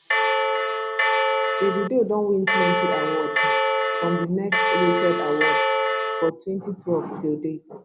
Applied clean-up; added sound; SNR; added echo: none; Bell; -4 dB; none.